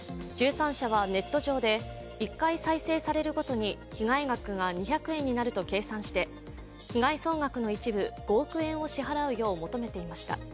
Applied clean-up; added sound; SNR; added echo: none; none; none; none.